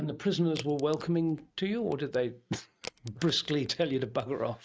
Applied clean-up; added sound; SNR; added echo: neural mask model RNNoise.